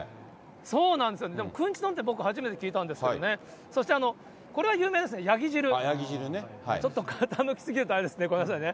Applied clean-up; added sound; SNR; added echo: none; none; none; none.